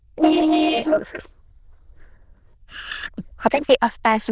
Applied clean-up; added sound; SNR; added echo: neural diffusion model UNIVERSE++.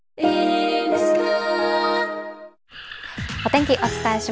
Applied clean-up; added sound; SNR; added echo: none; Animal; 14 dB; none.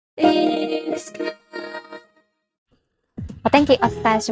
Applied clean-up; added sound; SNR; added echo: neural mask model RNNoise.